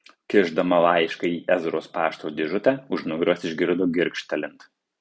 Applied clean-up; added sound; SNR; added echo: none; none; none; none.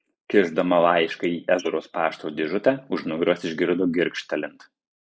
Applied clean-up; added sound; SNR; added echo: neural mask model Resemble Enhance denoiser.